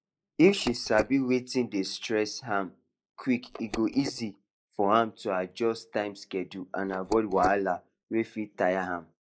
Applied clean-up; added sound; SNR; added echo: neural mask model Resemble Enhance denoiser.